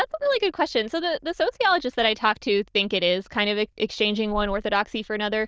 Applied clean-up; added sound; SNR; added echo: neural diffusion model UNIVERSE++.